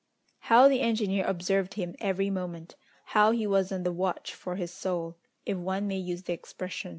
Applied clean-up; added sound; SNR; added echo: none; none; none; none.